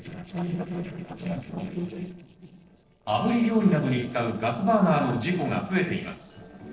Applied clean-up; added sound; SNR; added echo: neural separator model SepFormer DNS4.